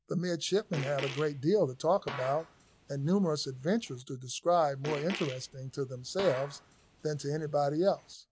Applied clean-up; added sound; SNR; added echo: none; Fart; 14 dB; none.